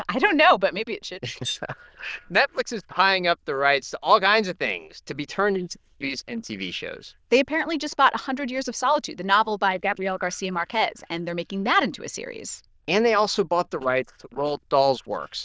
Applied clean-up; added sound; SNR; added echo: neural diffusion model UNIVERSE++.